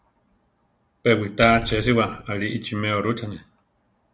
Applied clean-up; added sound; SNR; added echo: none; Keys jangling; 4 dB; none.